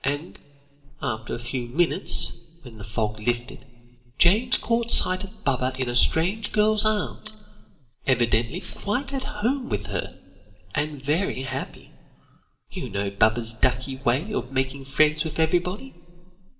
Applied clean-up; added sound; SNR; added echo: none; Tambourine; 1 dB; reverberation time 2.0 s.